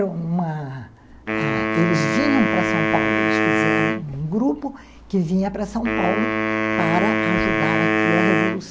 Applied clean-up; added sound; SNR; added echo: none; Wind instrument, woodwind instrument; -2 dB; none.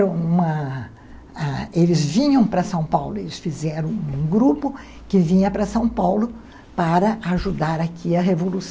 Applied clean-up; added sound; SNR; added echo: none; none; none; none.